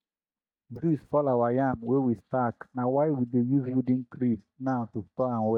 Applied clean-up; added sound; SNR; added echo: neural mask model DeepFilterNet 3.